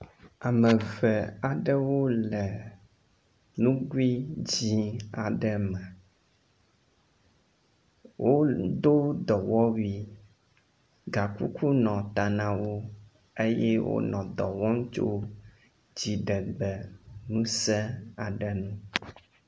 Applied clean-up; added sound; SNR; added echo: none; none; none; none.